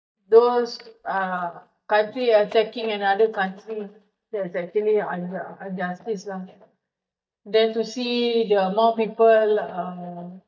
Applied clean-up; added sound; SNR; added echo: neural mask model DeepFilterNet 3.